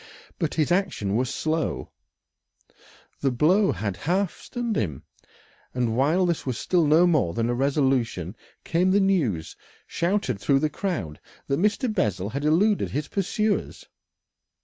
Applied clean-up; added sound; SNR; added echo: none; none; none; none.